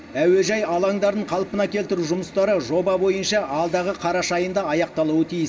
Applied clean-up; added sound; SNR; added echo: none; none; none; reverberation time 2.0 s.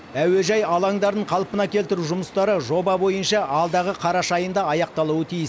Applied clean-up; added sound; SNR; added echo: none; none; none; none.